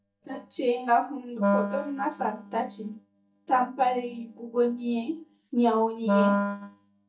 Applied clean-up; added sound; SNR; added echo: neural mask model DeepFilterNet 3.